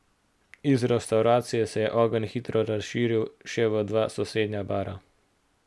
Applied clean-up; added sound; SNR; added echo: none; none; none; none.